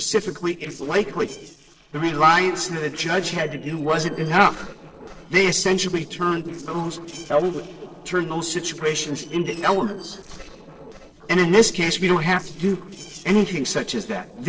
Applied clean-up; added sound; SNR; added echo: neural separator model SepFormer DNS4.